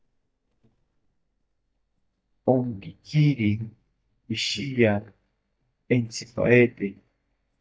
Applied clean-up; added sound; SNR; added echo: neural mask model DeepFilterNet 3.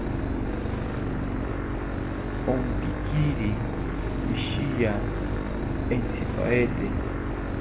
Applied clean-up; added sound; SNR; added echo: none; Engine / Boat, Water vehicle; -3 dB; reverberation time 1.0 s.